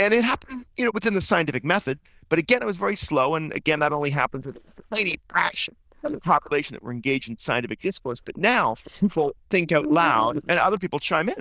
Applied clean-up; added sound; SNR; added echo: neural diffusion model UNIVERSE++.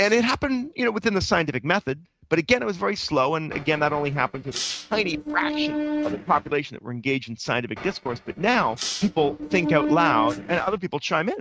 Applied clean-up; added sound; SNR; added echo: neural mask model RNNoise.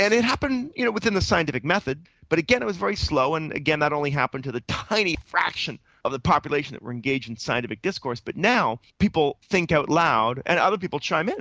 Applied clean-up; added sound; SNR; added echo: none; none; none; none.